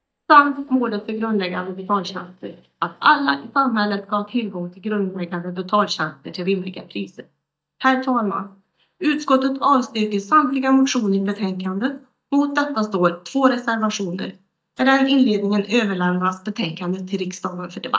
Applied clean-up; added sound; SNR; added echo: neural mask model DeepFilterNet 3.